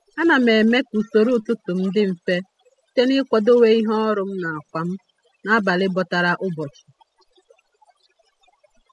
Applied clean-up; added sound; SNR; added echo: classical method spectral subtraction.